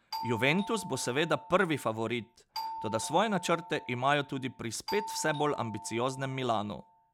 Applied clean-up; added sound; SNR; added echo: none; Doorbell; 12 dB; none.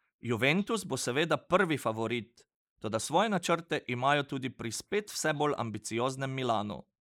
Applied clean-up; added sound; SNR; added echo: neural mask model Resemble Enhance denoiser.